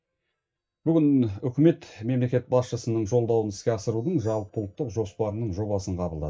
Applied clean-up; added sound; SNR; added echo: neural mask model DeepFilterNet 3.